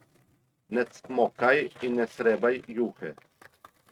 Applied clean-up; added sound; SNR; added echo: neural mask model RNNoise.